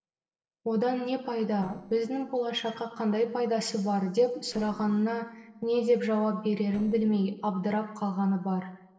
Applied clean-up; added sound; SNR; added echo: neural separator model SepFormer DNS4.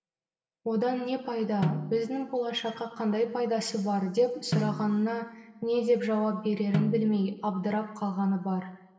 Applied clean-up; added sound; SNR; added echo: none; Snare drum; 8 dB; reverberation time 1.1 s.